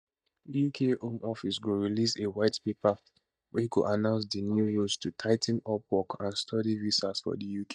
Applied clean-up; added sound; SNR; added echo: neural mask model DeepFilterNet 3.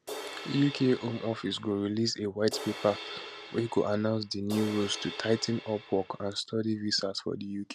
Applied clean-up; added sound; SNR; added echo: none; Crash cymbal; 12 dB; none.